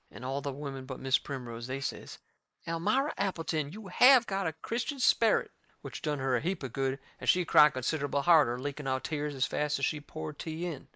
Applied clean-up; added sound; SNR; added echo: neural mask model Resemble Enhance denoiser.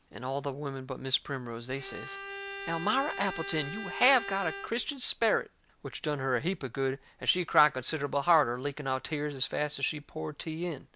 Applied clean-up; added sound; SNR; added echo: none; Bowed string instrument; 10 dB; none.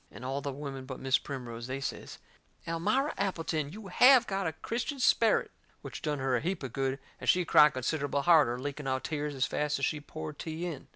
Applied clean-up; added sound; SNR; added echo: none; none; none; none.